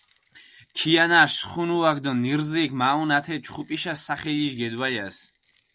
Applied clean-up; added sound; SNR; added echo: none; Keys jangling; 19 dB; none.